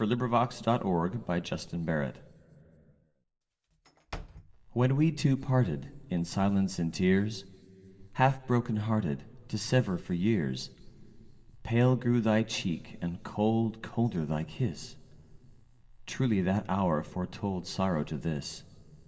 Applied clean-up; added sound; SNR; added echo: none; Slam / Wood; 18 dB; reverberation time 2.0 s.